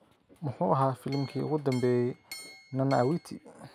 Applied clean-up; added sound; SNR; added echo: none; Chink, clink; 19 dB; none.